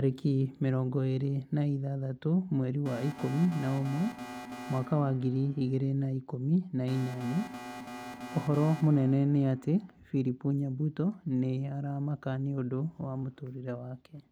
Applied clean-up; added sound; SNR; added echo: none; Alarm; 13 dB; none.